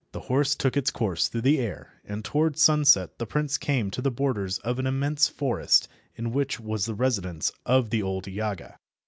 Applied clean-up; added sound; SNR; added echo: none; none; none; none.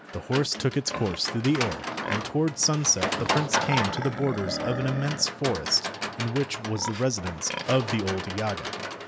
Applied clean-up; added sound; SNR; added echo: none; Livestock, farm animals, working animals; 4 dB; none.